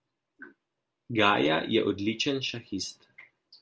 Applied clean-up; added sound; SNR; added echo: none; none; none; none.